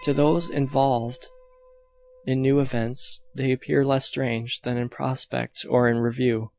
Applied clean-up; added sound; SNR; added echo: none; Piano; 16 dB; none.